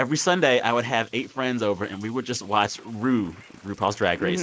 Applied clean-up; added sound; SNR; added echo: neural mask model Resemble Enhance denoiser.